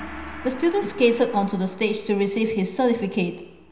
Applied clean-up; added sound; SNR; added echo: none; Gong; 16 dB; reverberation time 0.9 s.